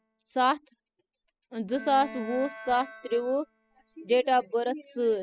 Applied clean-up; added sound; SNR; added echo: classical method spectral subtraction.